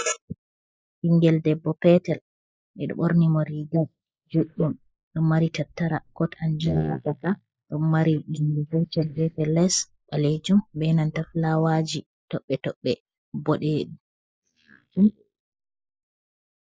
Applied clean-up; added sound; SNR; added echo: neural mask model Resemble Enhance denoiser.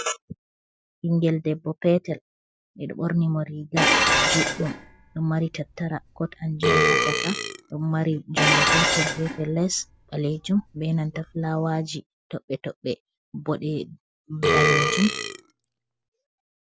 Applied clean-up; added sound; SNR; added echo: none; Burping, eructation + Dishes, pots, and pans; -3 dB; none.